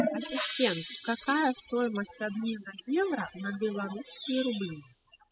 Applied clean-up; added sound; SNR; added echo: classical method spectral subtraction.